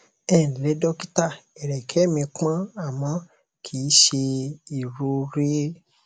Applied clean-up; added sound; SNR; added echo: none; none; none; none.